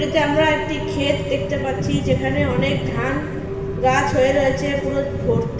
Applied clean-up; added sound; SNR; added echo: none; Rain; 6 dB; reverberation time 2.2 s.